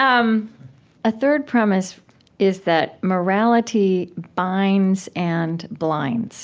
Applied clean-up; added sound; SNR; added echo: none; none; none; none.